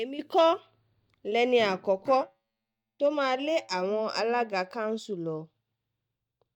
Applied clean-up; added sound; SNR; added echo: neural mask model DeepFilterNet 3.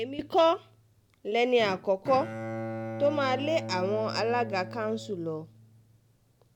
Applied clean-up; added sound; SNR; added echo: none; Bowed string instrument; 10 dB; none.